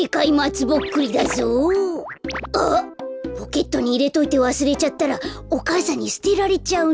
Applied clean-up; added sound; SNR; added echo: none; none; none; none.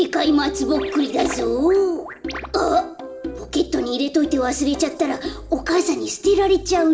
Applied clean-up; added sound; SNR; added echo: none; none; none; reverberation time 1.3 s.